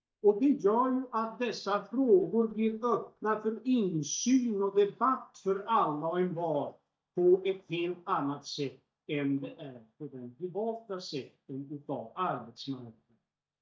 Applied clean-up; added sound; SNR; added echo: neural mask model DeepFilterNet 3.